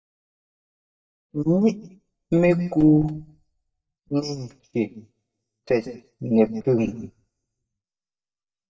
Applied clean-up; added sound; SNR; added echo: neural mask model DeepFilterNet 3.